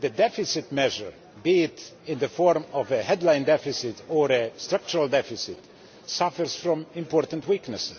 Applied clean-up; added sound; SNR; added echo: none; none; none; none.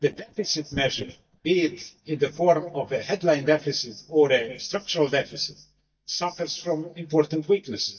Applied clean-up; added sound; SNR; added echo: neural mask model DeepFilterNet 3.